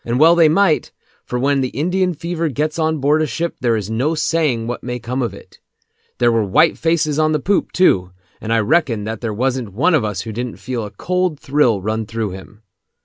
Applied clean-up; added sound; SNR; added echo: none; none; none; none.